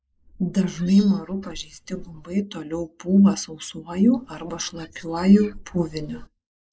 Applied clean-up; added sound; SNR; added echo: neural mask model Resemble Enhance denoiser.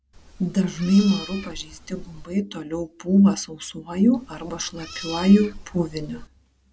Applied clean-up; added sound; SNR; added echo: none; Meow; 16 dB; none.